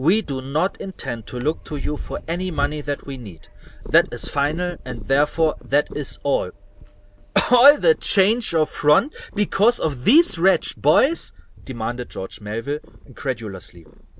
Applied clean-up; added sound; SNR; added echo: none; Purr; 13 dB; none.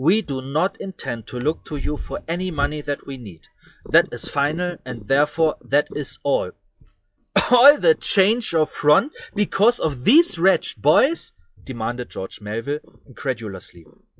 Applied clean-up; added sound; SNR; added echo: classical method log-MMSE.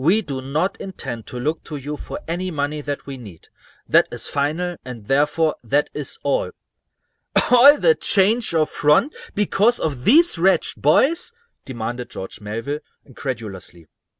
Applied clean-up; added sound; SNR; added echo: none; none; none; none.